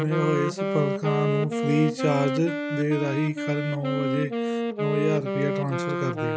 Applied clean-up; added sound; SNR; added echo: none; Wind instrument, woodwind instrument; 1 dB; none.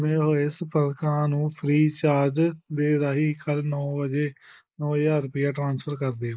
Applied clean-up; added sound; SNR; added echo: neural mask model Resemble Enhance denoiser.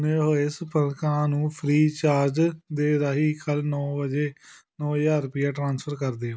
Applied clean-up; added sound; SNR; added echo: none; none; none; none.